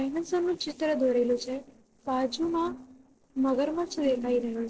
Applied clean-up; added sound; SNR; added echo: neural separator model SepFormer DNS4.